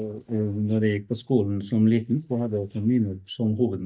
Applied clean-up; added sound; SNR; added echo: neural mask model DeepFilterNet 3.